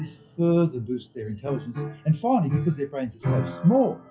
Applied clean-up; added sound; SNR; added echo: classical method WPE with log-MMSE.